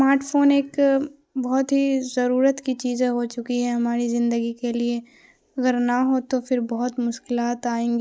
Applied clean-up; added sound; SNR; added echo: none; none; none; none.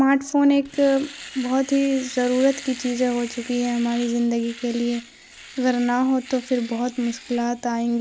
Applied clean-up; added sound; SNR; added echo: none; Domestic sounds, home sounds; 18 dB; none.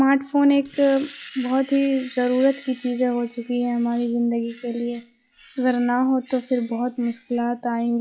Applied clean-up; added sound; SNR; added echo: classical method log-MMSE.